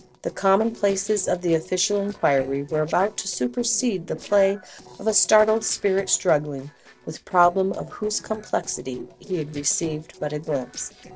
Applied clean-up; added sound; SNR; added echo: neural separator model SepFormer DNS4.